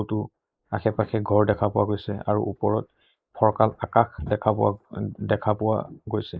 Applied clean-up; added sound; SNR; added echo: neural mask model Resemble Enhance denoiser.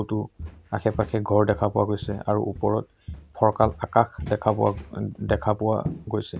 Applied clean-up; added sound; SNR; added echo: none; Walk, footsteps; 14 dB; none.